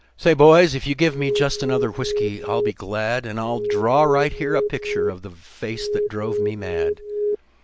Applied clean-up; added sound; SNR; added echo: none; Alarm; 3 dB; none.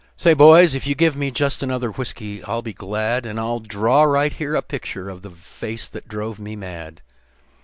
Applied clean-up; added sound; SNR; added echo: none; none; none; none.